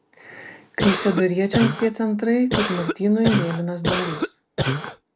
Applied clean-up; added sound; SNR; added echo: none; Cough; 3 dB; none.